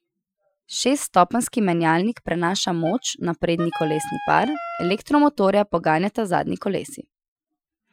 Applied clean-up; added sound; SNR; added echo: classical method Wiener filter.